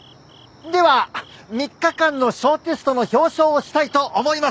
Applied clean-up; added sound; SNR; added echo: none; none; none; none.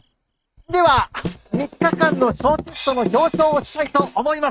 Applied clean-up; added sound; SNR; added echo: neural mask model RNNoise.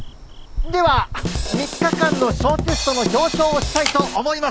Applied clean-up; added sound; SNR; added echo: none; Camera + Drum kit; 3 dB; none.